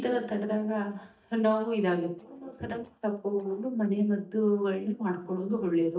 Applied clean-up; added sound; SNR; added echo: neural mask model DeepFilterNet 3.